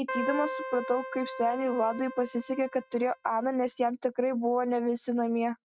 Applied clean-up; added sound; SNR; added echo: neural mask model RNNoise.